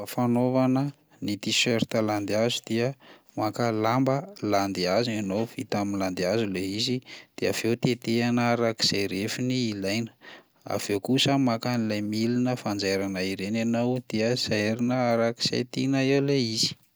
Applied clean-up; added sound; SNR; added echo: none; none; none; none.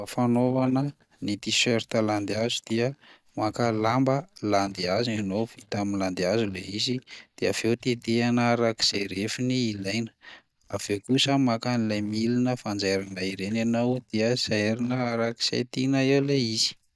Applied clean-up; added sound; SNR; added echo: neural mask model DeepFilterNet 3.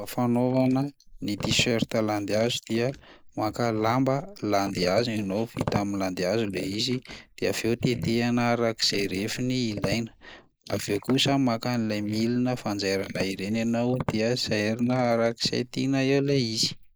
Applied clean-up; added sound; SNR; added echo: neural mask model Resemble Enhance denoiser.